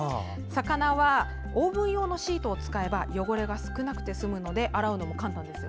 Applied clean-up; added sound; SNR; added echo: none; none; none; none.